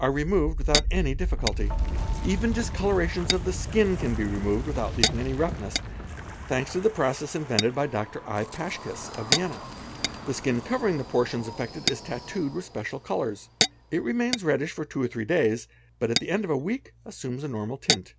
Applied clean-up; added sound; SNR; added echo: none; Wind + Tap / Glass; 3 dB; none.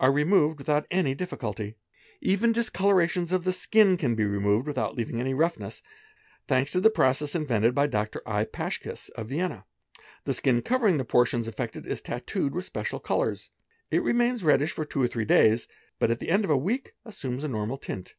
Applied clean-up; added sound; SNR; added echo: none; none; none; none.